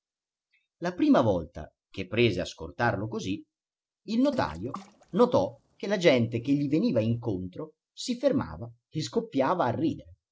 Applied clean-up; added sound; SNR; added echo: neural separator model SepFormer DNS4.